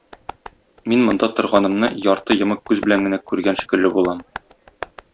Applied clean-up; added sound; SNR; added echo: none; Tap; 16 dB; none.